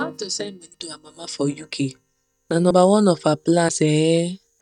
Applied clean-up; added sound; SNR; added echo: neural mask model DeepFilterNet 3.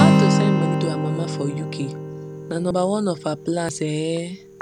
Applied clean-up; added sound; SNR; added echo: none; Acoustic guitar; -3 dB; none.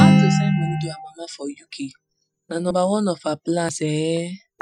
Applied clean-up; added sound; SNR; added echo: classical method Wiener filter.